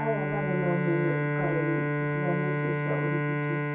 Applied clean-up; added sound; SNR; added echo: none; Bowed string instrument; -4 dB; reverberation time 0.3 s.